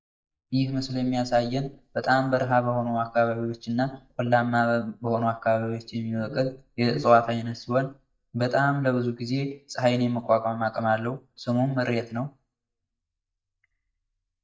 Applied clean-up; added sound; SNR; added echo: neural mask model DeepFilterNet 3.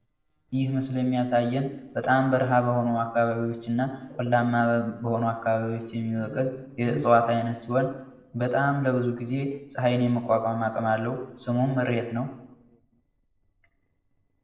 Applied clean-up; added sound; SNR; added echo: neural separator model SepFormer DNS4.